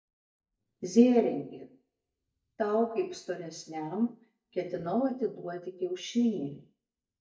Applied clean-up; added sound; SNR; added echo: neural mask model DeepFilterNet 3.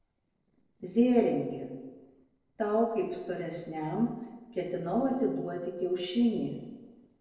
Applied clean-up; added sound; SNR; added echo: neural separator model SepFormer DNS4.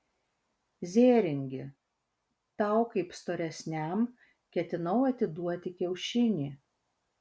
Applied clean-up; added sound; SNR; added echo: none; none; none; none.